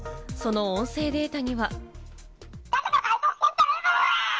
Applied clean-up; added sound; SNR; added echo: none; none; none; none.